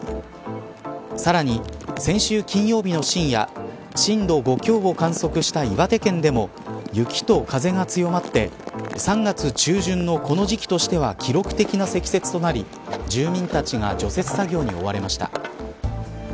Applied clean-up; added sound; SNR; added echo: none; none; none; none.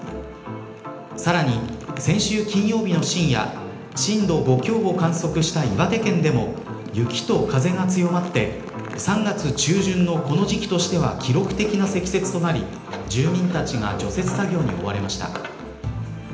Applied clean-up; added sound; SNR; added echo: none; none; none; reverberation time 0.9 s.